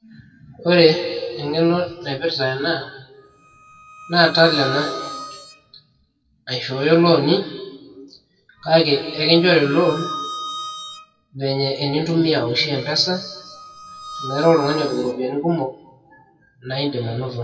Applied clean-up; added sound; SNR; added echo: classical method WPE with log-MMSE.